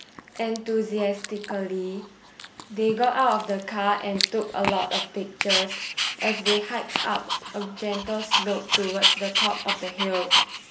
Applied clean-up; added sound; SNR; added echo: none; Dog; 1 dB; none.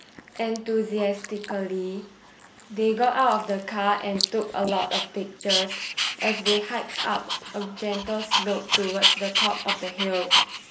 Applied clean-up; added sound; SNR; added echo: neural mask model Resemble Enhance denoiser.